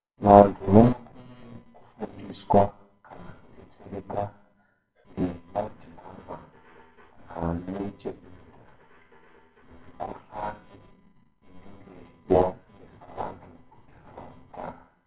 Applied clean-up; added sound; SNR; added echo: neural separator model SepFormer WHAMR!.